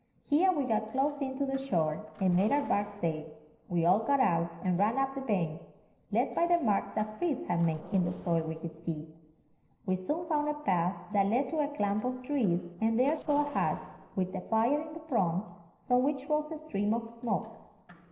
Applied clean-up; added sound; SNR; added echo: neural separator model SepFormer DNS4.